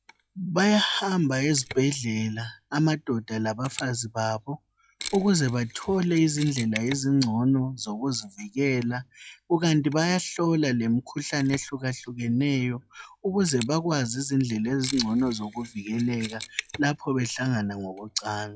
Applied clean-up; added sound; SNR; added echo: classical method log-MMSE.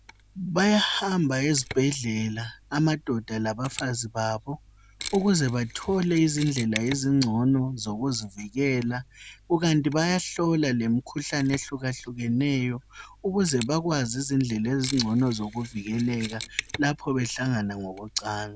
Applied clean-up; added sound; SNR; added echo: none; Mechanisms; 18 dB; none.